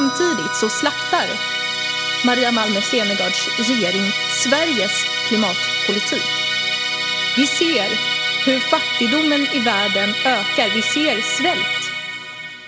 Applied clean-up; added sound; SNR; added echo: none; Musical instrument; -1 dB; none.